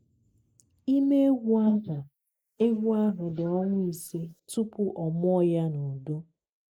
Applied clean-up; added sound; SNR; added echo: neural mask model Resemble Enhance denoiser.